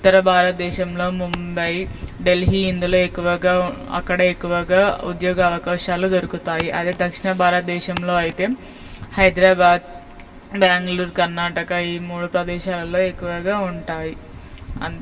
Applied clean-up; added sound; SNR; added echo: none; Walk, footsteps; 13 dB; reverberation time 1.8 s.